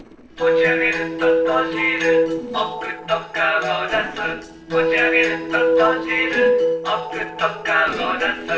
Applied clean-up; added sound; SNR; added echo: neural separator model SepFormer DNS4.